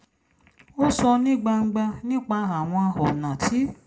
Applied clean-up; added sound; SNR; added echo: none; none; none; reverberation time 0.3 s.